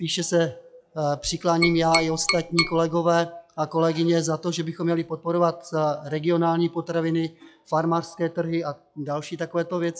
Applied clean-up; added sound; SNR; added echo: classical method log-MMSE.